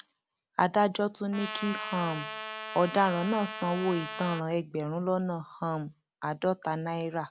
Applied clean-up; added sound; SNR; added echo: none; Trumpet; 9 dB; none.